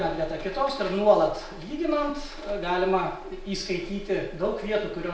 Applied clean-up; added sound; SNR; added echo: none; none; none; none.